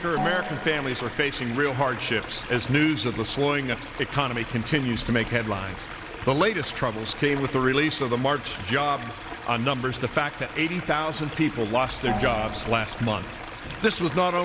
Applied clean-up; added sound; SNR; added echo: none; Stream + Gong; 11 dB; none.